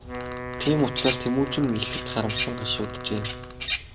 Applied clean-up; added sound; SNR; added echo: none; Bird vocalization, bird call, bird song + Wind instrument, woodwind instrument; 5 dB; none.